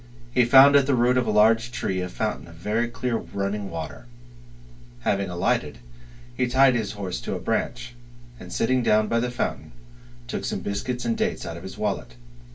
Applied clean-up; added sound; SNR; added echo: none; none; none; reverberation time 0.2 s.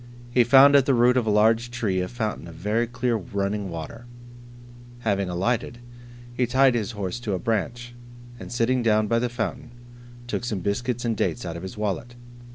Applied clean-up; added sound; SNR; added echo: none; none; none; none.